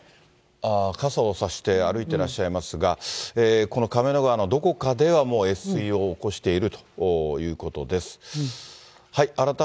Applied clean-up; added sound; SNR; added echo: none; none; none; none.